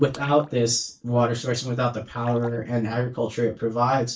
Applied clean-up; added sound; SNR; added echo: neural mask model DeepFilterNet 3.